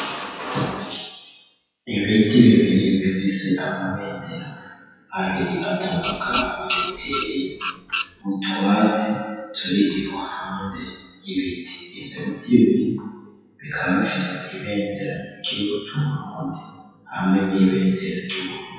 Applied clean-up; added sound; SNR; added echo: classical method WPE with log-MMSE.